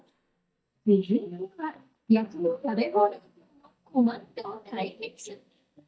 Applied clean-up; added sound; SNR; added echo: neural mask model DeepFilterNet 3.